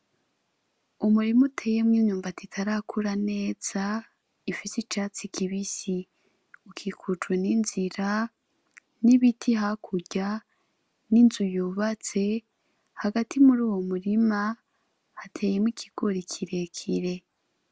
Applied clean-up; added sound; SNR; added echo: none; none; none; none.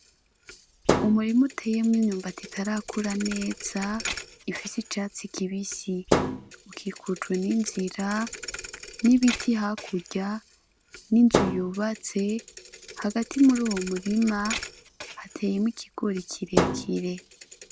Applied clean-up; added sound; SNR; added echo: none; Thump, thud; 6 dB; none.